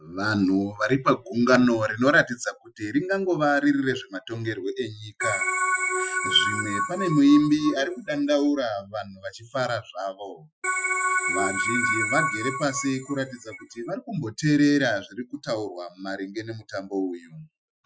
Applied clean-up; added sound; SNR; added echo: classical method Wiener filter.